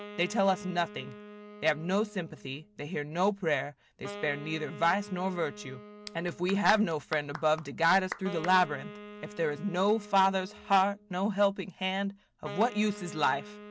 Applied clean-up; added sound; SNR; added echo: none; Clapping + Wind instrument, woodwind instrument; 15 dB; none.